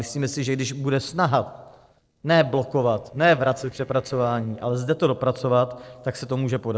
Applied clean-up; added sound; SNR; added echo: neural separator model SepFormer DNS4.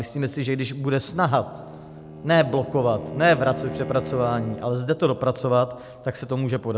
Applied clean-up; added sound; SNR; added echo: none; Bowed string instrument; 14 dB; none.